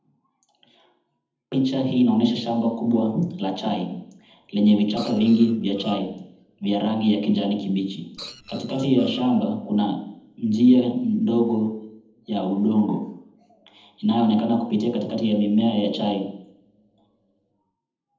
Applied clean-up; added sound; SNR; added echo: neural separator model SepFormer DNS4.